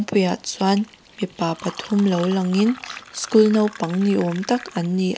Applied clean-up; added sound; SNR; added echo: none; Fill (with liquid); 19 dB; none.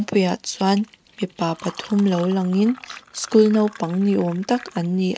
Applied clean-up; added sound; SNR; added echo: neural mask model RNNoise.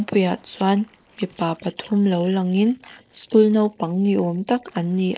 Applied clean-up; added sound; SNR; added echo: neural mask model Resemble Enhance denoiser.